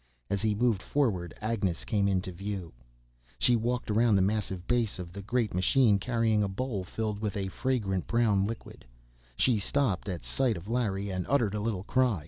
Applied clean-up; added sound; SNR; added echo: none; none; none; none.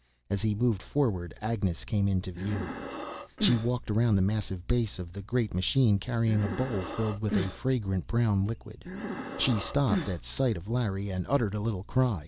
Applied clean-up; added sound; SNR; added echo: none; Breathing; 6 dB; none.